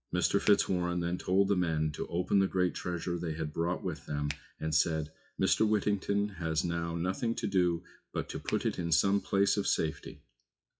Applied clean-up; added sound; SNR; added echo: classical method WPE with log-MMSE.